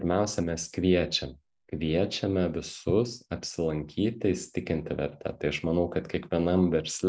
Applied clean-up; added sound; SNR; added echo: none; none; none; none.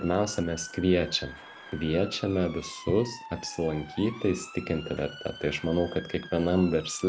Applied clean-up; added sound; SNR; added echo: none; Motor vehicle (road) / Siren; 17 dB; none.